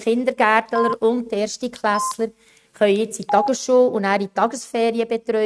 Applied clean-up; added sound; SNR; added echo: neural mask model RNNoise.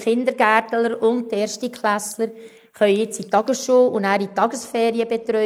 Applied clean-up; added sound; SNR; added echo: neural mask model Resemble Enhance denoiser.